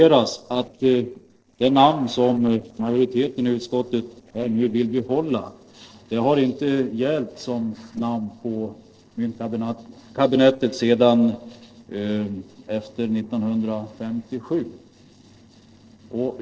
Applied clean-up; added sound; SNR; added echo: neural separator model SepFormer DNS4.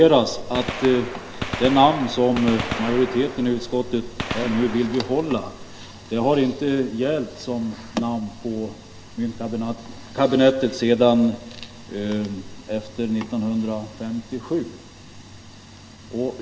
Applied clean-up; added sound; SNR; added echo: none; Gunshot, gunfire; 13 dB; reverberation time 0.5 s.